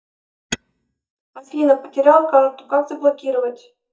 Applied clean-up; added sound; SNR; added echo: neural mask model DeepFilterNet 3.